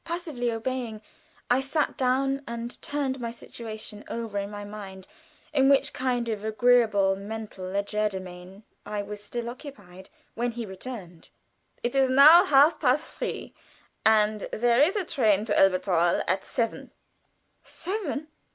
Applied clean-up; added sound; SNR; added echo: none; none; none; none.